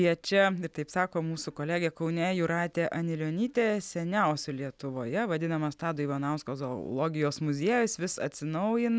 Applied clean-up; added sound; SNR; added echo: none; none; none; none.